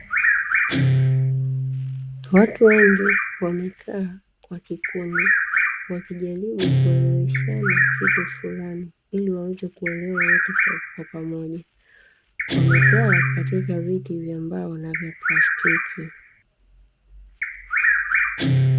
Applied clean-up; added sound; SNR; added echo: none; Bird vocalization, bird call, bird song + Guitar; -4 dB; none.